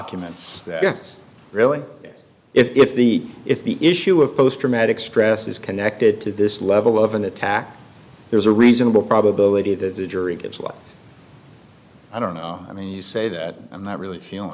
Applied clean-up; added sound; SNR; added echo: none; none; none; none.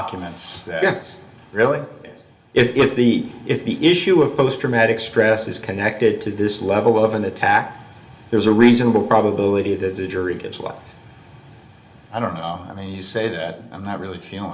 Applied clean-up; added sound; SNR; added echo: none; none; none; reverberation time 0.9 s.